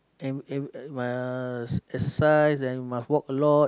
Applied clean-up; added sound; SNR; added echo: none; none; none; none.